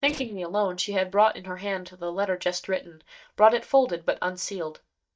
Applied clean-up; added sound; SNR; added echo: neural mask model DeepFilterNet 3.